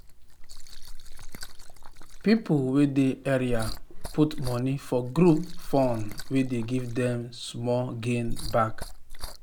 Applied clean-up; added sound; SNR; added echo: none; Liquid; 6 dB; none.